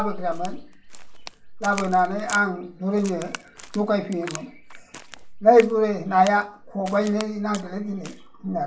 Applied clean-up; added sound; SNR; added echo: none; Crack; 18 dB; reverberation time 0.3 s.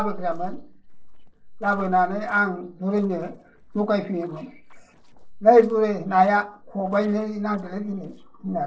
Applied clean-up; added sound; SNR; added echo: neural separator model SepFormer DNS4.